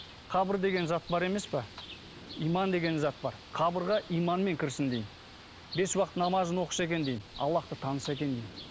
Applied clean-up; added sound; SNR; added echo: none; Bird; 16 dB; none.